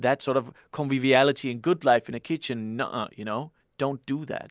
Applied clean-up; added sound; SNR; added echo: none; none; none; none.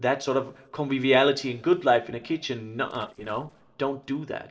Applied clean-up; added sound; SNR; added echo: neural separator model SepFormer DNS4.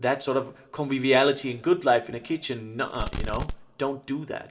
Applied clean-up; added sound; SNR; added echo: none; Fireworks; 5 dB; reverberation time 0.7 s.